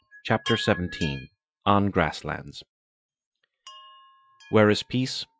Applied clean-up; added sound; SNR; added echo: classical method Wiener filter.